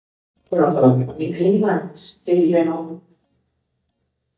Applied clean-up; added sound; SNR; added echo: neural mask model DeepFilterNet 3.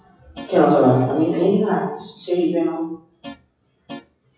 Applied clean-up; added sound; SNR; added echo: classical method WPE with log-MMSE.